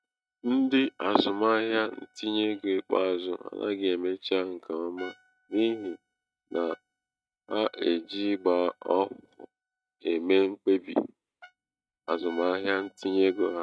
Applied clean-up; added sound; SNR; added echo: neural mask model RNNoise.